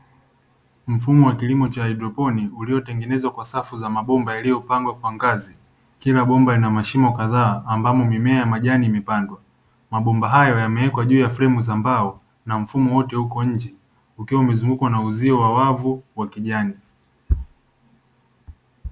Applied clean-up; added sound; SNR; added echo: none; none; none; none.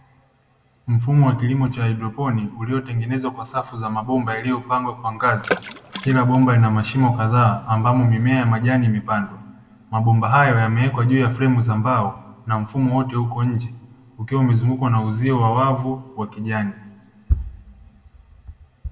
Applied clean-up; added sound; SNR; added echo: none; Water / Splash, splatter; 12 dB; reverberation time 1.3 s.